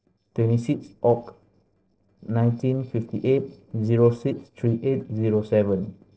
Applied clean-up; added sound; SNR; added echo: neural separator model SepFormer DNS4.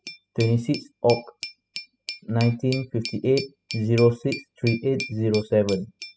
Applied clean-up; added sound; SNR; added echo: classical method spectral subtraction.